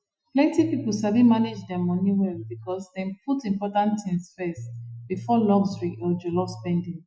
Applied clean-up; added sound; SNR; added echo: classical method Wiener filter.